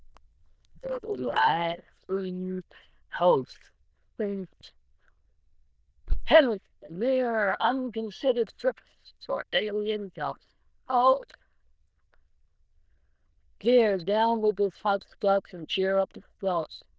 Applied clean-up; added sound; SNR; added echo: neural diffusion model UNIVERSE++.